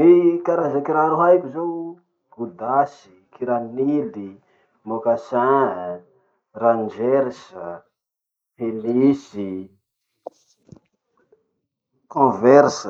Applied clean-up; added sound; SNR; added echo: neural mask model Resemble Enhance denoiser.